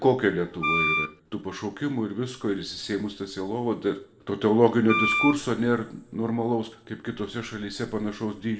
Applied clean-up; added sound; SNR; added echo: none; Wind instrument, woodwind instrument; 0 dB; reverberation time 1.1 s.